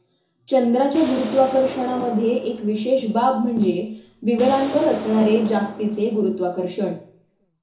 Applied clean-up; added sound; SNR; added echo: none; Explosion; 13 dB; reverberation time 0.6 s.